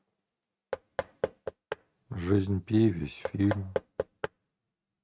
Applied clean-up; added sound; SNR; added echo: neural mask model RNNoise.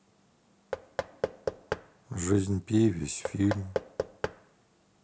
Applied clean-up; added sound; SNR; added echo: none; Knock / Wood; 6 dB; none.